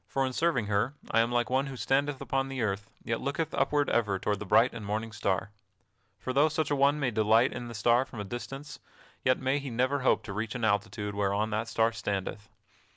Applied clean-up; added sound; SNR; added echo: none; none; none; none.